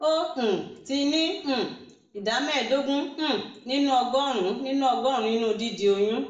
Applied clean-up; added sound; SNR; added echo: none; none; none; reverberation time 0.6 s.